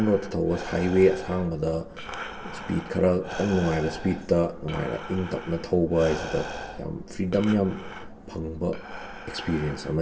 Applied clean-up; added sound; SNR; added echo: none; Breathing; 12 dB; reverberation time 0.1 s.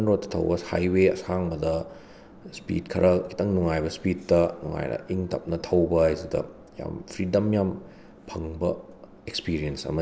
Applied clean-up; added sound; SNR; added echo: none; none; none; none.